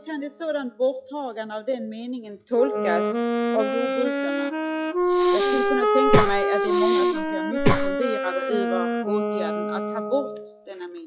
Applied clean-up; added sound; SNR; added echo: classical method log-MMSE.